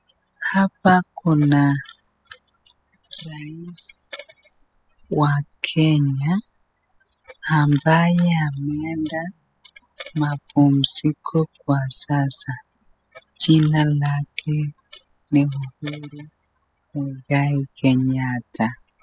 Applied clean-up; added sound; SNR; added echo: classical method spectral subtraction.